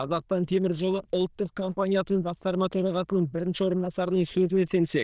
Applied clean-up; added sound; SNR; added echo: neural diffusion model UNIVERSE++.